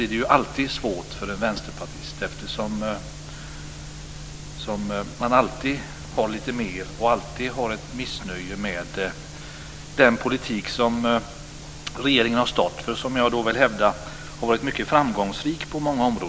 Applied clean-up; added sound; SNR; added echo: none; none; none; none.